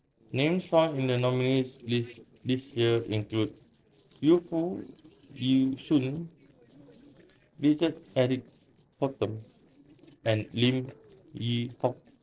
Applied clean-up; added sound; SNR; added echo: neural separator model SepFormer DNS4.